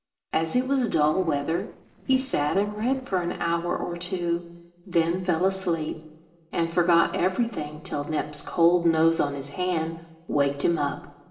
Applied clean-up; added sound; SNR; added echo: neural separator model SepFormer DNS4.